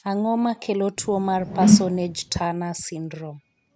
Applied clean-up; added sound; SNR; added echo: none; Whoosh, swoosh, swish; -3 dB; none.